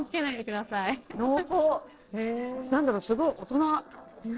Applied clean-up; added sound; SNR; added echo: neural separator model SepFormer DNS4.